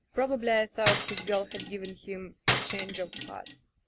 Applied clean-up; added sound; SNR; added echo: none; Cutlery, silverware; -2 dB; none.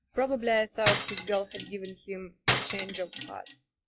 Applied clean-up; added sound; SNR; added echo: classical method log-MMSE.